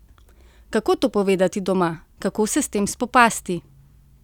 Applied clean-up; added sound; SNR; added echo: none; none; none; none.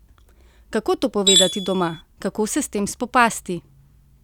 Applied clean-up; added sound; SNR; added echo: none; Tools; -3 dB; none.